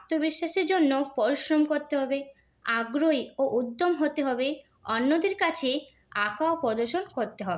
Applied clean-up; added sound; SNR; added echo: none; none; none; none.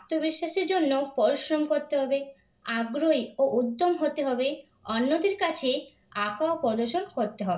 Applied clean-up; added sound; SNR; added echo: none; none; none; reverberation time 0.2 s.